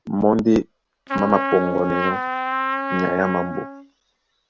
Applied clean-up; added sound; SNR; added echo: none; Trumpet; 4 dB; none.